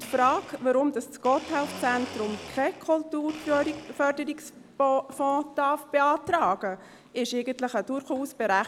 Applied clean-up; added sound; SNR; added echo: none; Domestic sounds, home sounds; 18 dB; none.